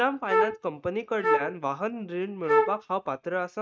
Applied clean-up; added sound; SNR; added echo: neural mask model RNNoise.